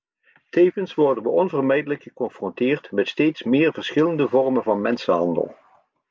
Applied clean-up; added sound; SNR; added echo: none; none; none; none.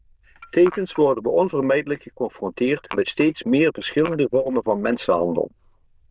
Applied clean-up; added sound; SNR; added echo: neural diffusion model UNIVERSE++.